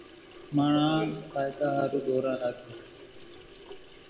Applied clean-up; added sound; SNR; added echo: none; Sink (filling or washing) / Water tap, faucet; 18 dB; reverberation time 1.2 s.